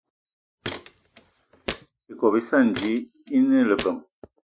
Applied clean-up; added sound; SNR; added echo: classical method Wiener filter.